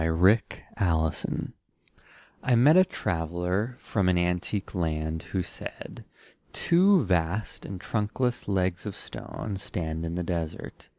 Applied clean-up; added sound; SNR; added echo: none; none; none; none.